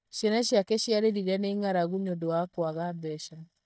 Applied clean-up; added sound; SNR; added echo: neural mask model DeepFilterNet 3.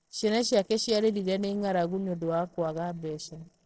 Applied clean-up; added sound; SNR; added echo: neural separator model SepFormer DNS4.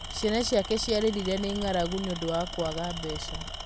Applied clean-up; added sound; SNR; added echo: none; Tools; 8 dB; none.